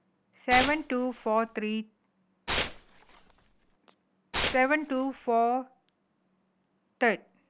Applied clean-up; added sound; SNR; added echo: none; Tearing; 6 dB; none.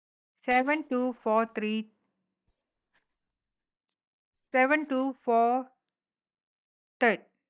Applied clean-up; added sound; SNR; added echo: neural mask model DeepFilterNet 3.